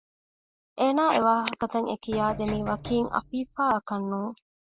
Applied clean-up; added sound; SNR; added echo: none; Knock; 12 dB; none.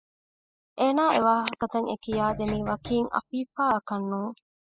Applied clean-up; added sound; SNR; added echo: classical method spectral subtraction.